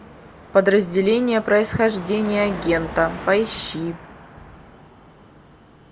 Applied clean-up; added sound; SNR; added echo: none; Car passing by / Traffic noise, roadway noise / Engine; 15 dB; none.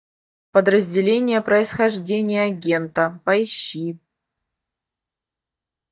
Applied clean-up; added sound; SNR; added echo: neural mask model DeepFilterNet 3.